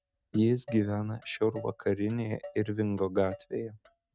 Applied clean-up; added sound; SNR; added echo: neural mask model RNNoise.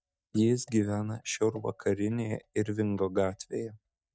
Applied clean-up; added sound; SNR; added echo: neural mask model DeepFilterNet 3.